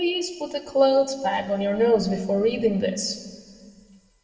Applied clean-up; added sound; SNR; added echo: none; none; none; reverberation time 1.5 s.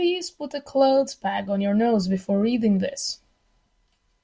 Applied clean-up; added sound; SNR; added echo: none; none; none; none.